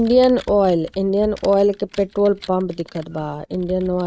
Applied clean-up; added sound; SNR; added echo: neural mask model RNNoise.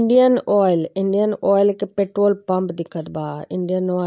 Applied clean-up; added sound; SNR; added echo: none; none; none; none.